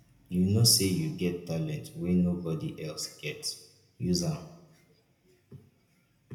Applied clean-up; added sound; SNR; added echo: none; none; none; reverberation time 0.7 s.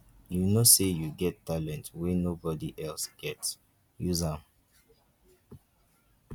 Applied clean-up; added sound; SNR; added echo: none; none; none; none.